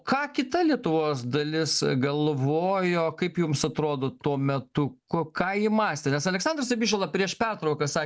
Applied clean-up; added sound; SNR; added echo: none; none; none; none.